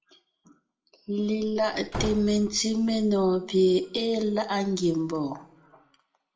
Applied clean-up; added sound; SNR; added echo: none; Slam / Wood; 12 dB; reverberation time 0.5 s.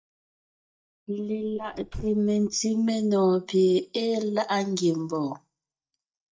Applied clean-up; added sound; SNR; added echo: neural mask model DeepFilterNet 3.